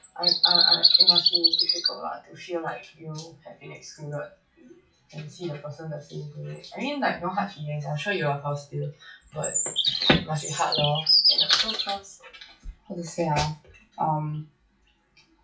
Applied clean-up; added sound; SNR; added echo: classical method WPE with log-MMSE.